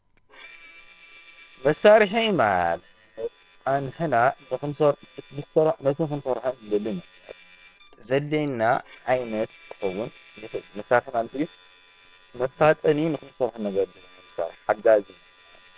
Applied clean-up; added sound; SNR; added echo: neural separator model SepFormer WHAM!.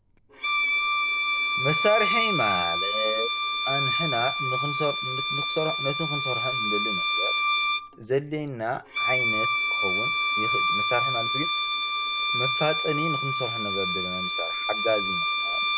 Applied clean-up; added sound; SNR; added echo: none; Bowed string instrument; -5 dB; none.